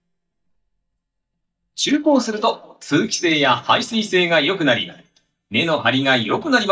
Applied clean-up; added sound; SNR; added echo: neural mask model DeepFilterNet 3.